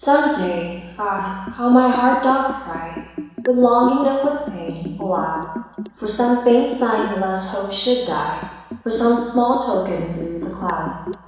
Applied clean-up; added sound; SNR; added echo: none; Liquid; 14 dB; reverberation time 1.1 s.